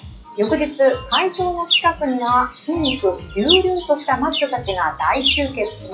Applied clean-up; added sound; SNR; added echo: classical method WPE with log-MMSE.